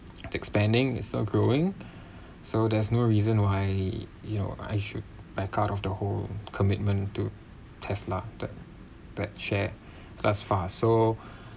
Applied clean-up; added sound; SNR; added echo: none; none; none; none.